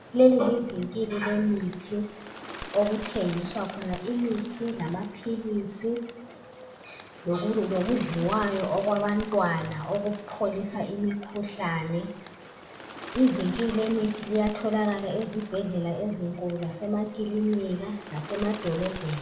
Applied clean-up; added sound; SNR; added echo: none; Bird; 14 dB; reverberation time 0.8 s.